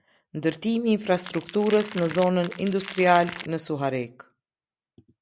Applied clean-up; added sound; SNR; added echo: none; Crackle; 13 dB; none.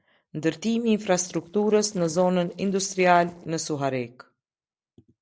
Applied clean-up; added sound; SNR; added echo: neural separator model SepFormer DNS4.